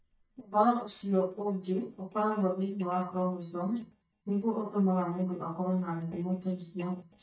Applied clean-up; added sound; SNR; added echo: neural mask model DeepFilterNet 3.